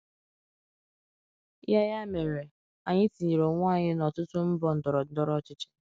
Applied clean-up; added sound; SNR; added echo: none; none; none; none.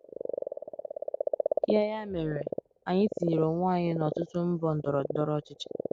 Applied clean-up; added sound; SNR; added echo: none; Frog; 5 dB; none.